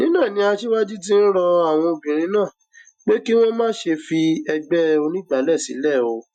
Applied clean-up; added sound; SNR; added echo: classical method Wiener filter.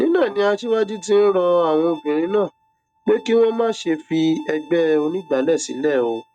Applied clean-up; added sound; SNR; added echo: neural mask model RNNoise.